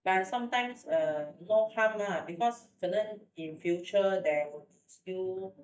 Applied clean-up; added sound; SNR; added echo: neural mask model DeepFilterNet 3.